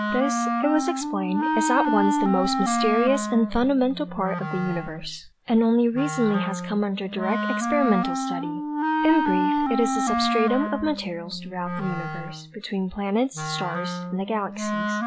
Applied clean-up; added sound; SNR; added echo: none; Wind instrument, woodwind instrument; 1 dB; none.